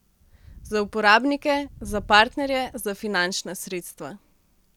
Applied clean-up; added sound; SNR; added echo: none; Wind; 20 dB; none.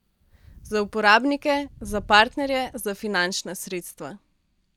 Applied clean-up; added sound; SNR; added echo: neural mask model DeepFilterNet 3.